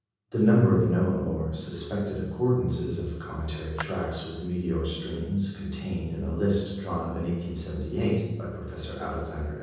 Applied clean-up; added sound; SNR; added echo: none; Clapping; 17 dB; reverberation time 1.3 s.